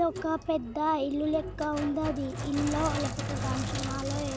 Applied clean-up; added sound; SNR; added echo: none; Sink (filling or washing); 5 dB; none.